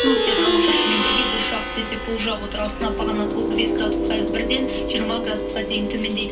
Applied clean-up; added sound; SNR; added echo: none; Plucked string instrument; -3 dB; reverberation time 0.3 s.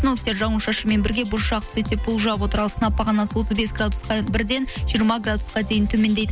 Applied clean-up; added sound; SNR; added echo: none; none; none; none.